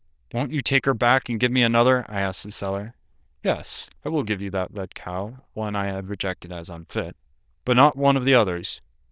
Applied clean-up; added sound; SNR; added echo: neural diffusion model UNIVERSE++.